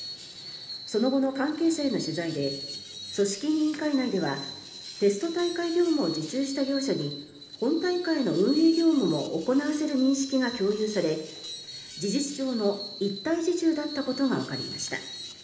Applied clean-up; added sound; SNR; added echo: none; Screech; 14 dB; reverberation time 1.0 s.